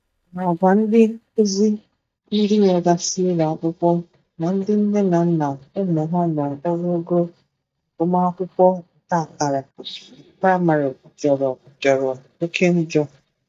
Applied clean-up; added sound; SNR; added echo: neural mask model DeepFilterNet 3.